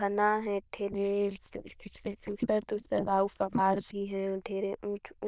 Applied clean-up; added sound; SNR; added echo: neural diffusion model UNIVERSE++.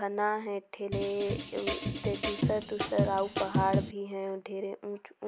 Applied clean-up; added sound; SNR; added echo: none; Drum kit; 0 dB; none.